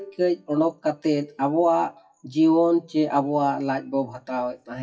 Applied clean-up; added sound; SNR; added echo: classical method WPE with log-MMSE.